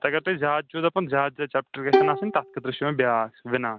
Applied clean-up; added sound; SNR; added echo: none; Bowed string instrument; 0 dB; none.